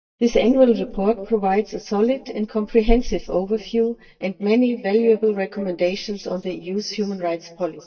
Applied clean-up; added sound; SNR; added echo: neural mask model DeepFilterNet 3.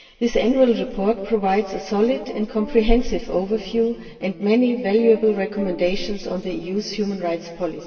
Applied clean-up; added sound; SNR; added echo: none; Guitar; 19 dB; reverberation time 2.0 s.